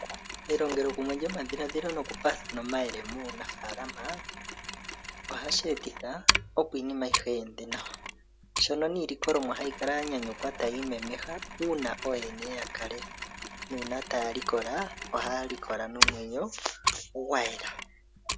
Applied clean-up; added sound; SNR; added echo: none; Mechanisms; 3 dB; none.